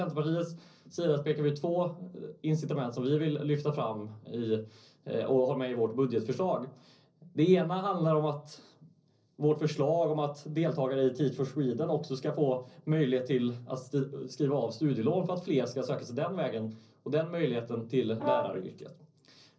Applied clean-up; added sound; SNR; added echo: neural separator model SepFormer DNS4.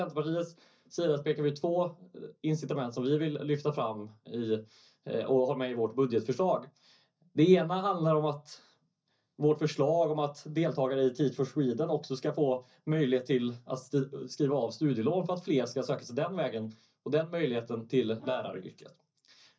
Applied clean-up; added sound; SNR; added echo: neural mask model DeepFilterNet 3.